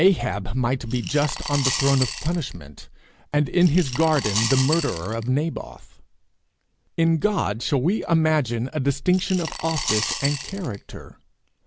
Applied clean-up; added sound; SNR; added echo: none; Coin (dropping) / Glass; 8 dB; none.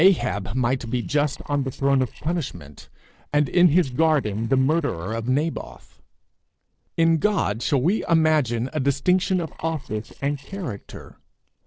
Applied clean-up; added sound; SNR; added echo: neural separator model SepFormer DNS4.